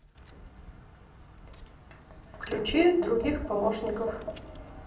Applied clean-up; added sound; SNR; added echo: none; Tap; 12 dB; reverberation time 0.6 s.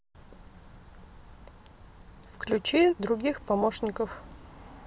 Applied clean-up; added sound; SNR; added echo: none; none; none; none.